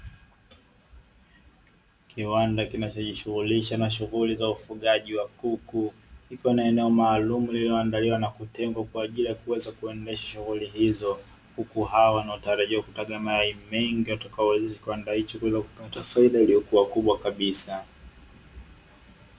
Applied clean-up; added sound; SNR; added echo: none; none; none; none.